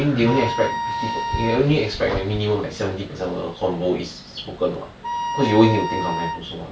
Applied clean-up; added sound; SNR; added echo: none; Wind instrument, woodwind instrument; 5 dB; none.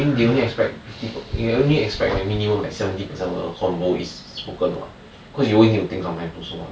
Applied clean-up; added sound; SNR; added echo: none; none; none; none.